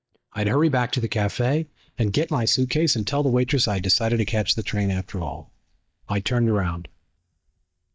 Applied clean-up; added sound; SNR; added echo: neural mask model DeepFilterNet 3.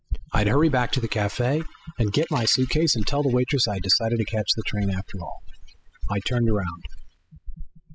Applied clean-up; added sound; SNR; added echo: classical method spectral subtraction.